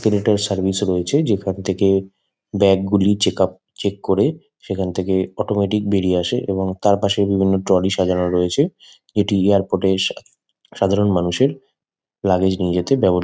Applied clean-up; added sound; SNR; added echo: none; none; none; none.